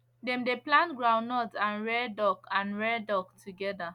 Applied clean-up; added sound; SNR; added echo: none; none; none; none.